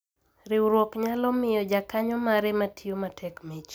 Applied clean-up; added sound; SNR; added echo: none; none; none; none.